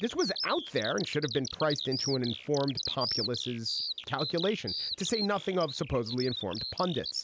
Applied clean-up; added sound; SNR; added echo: none; Bird vocalization, bird call, bird song; 5 dB; none.